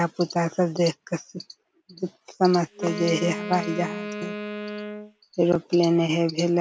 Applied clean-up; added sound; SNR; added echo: none; Wind instrument, woodwind instrument; 9 dB; none.